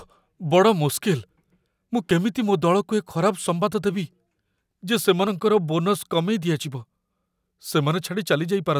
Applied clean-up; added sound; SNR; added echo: none; none; none; none.